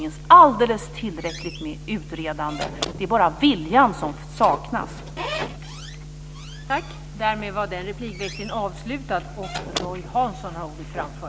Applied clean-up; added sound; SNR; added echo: none; Squeak / Slam; 15 dB; none.